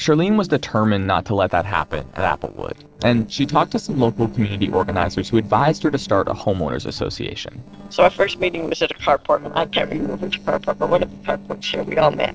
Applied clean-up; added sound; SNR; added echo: neural separator model SepFormer DNS4.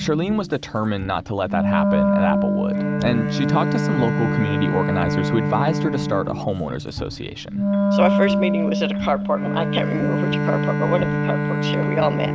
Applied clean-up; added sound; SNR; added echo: none; Wind instrument, woodwind instrument + Bowed string instrument; -2 dB; none.